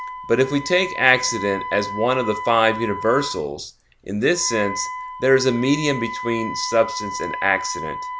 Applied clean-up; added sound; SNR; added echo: none; Wind instrument, woodwind instrument; 9 dB; none.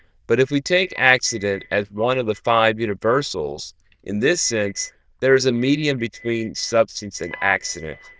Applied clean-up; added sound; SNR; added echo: neural diffusion model UNIVERSE++.